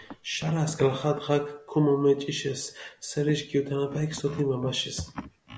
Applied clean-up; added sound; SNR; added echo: none; none; none; none.